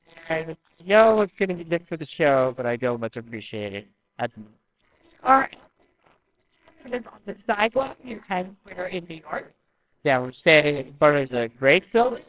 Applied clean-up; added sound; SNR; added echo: neural separator model SepFormer WHAMR!.